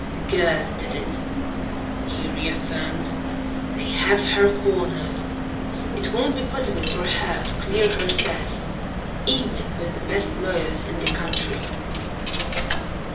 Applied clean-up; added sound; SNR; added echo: none; Coin (dropping); 0 dB; reverberation time 0.3 s.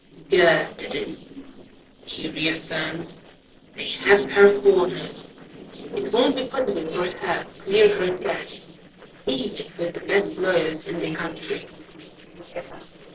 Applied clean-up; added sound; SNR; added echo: neural separator model SepFormer DNS4.